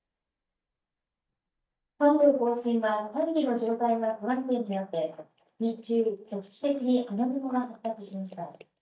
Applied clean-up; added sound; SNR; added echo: neural mask model DeepFilterNet 3.